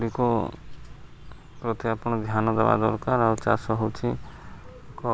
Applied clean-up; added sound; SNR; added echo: none; none; none; none.